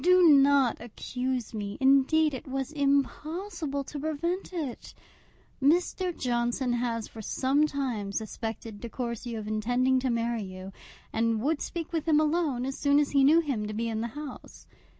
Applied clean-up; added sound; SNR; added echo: none; none; none; none.